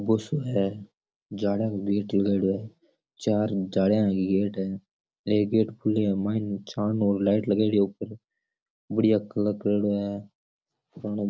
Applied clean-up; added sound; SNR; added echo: none; none; none; none.